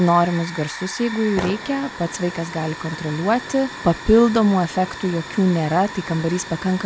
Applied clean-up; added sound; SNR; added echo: none; Hiss / Fire; 13 dB; none.